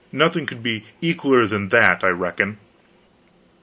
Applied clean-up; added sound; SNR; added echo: none; none; none; none.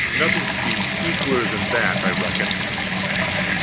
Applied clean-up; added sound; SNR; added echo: none; Bathtub (filling or washing) / Water tap, faucet; -5 dB; none.